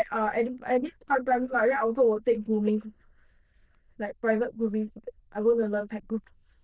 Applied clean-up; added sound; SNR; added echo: neural diffusion model UNIVERSE++.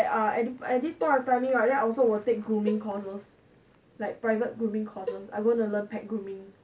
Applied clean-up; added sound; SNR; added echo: none; Cowbell; 14 dB; none.